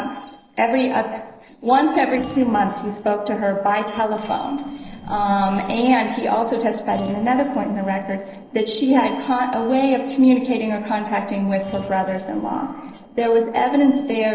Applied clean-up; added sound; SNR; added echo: neural separator model SepFormer DNS4.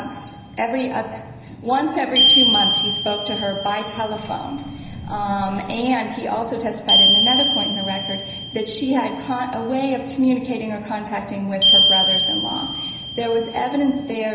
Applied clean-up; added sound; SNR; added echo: none; Glockenspiel; -1 dB; reverberation time 0.9 s.